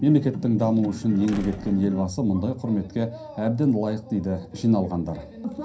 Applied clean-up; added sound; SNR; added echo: none; Slam; 18 dB; reverberation time 0.3 s.